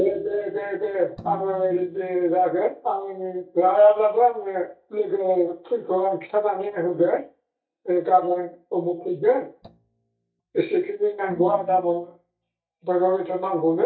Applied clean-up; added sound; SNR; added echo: neural mask model DeepFilterNet 3.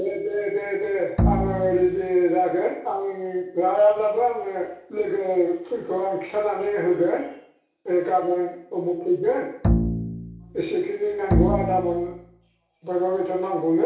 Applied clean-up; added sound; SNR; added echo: none; Bowed string instrument; 2 dB; reverberation time 0.6 s.